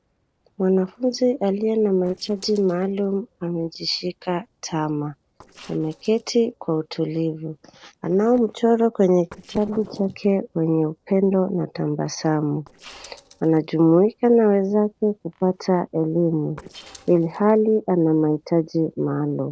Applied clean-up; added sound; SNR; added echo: neural separator model SepFormer DNS4.